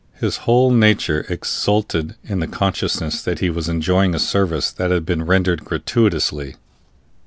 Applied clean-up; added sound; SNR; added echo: none; none; none; none.